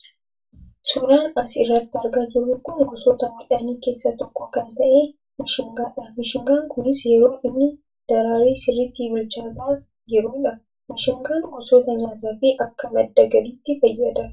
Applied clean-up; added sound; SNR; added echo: none; none; none; reverberation time 0.2 s.